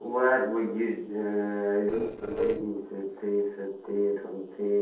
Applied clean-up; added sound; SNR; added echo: neural separator model SepFormer DNS4.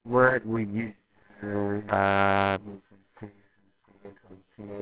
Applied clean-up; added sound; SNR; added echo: neural separator model SepFormer WHAMR!.